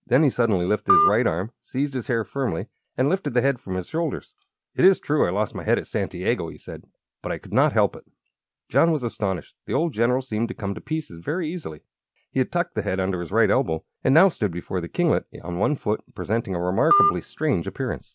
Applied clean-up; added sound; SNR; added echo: none; Telephone; 1 dB; none.